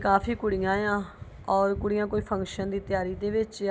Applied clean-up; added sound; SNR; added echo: none; none; none; none.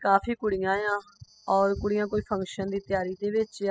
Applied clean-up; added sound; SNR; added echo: classical method spectral subtraction.